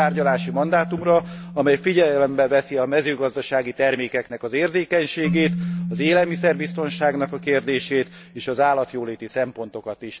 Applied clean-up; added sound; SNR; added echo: none; Keyboard (musical); 10 dB; none.